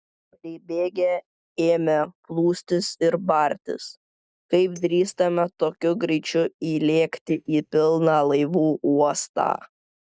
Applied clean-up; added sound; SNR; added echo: neural mask model DeepFilterNet 3.